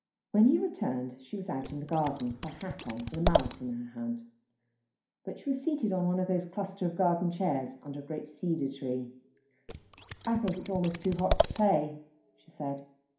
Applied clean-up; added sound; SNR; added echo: none; Scissors; 2 dB; reverberation time 0.5 s.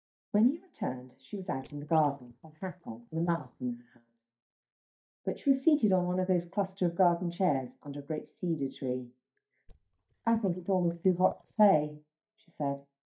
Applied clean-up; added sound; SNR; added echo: neural mask model DeepFilterNet 3.